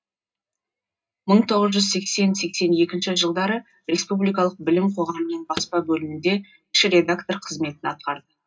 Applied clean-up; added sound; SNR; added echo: none; Car; 19 dB; reverberation time 0.2 s.